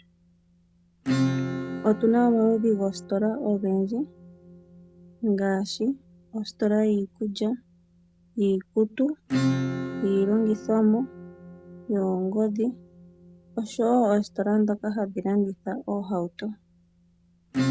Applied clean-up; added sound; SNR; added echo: none; Acoustic guitar / Strum; 8 dB; none.